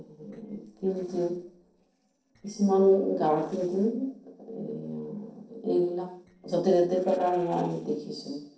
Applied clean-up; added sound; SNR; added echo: neural separator model SepFormer DNS4.